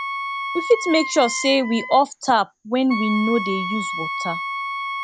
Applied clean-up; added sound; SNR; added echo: none; Wind instrument, woodwind instrument; 7 dB; none.